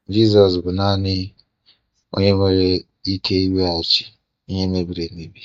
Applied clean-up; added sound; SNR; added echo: neural mask model DeepFilterNet 3.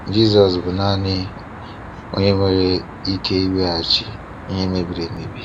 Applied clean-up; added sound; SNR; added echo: none; Traffic noise, roadway noise; 14 dB; none.